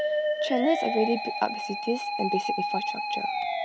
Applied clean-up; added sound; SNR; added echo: none; Musical instrument; -1 dB; none.